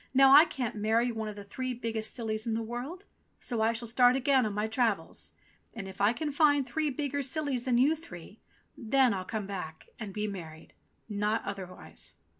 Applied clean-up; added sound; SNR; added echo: none; none; none; none.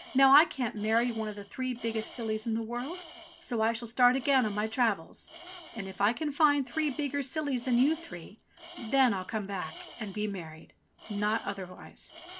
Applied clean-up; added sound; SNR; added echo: none; Tools; 20 dB; none.